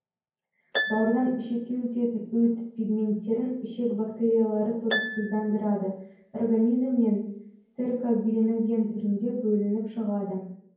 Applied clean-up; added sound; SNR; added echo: none; Harp; 12 dB; reverberation time 0.9 s.